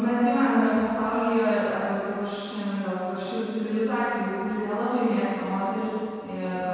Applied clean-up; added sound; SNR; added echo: none; none; none; reverberation time 2.1 s.